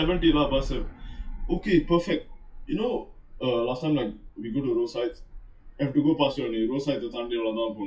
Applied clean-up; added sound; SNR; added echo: classical method WPE with log-MMSE.